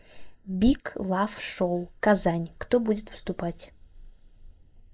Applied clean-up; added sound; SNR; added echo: neural mask model Resemble Enhance denoiser.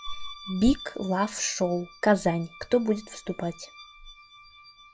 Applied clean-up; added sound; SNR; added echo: classical method log-MMSE.